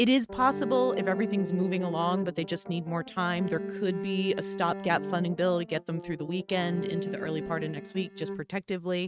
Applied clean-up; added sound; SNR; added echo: neural mask model RNNoise.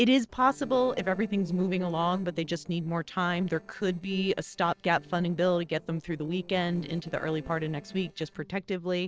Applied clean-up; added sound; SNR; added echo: neural separator model SepFormer DNS4.